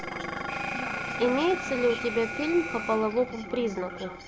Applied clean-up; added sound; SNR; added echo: none; Dishes, pots, and pans + Alarm; 6 dB; none.